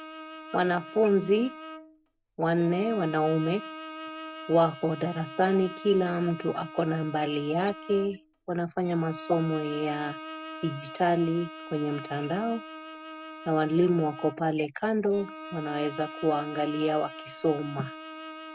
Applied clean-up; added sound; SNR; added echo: none; Bowed string instrument; 14 dB; none.